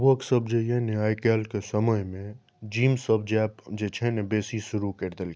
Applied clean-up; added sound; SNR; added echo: none; none; none; none.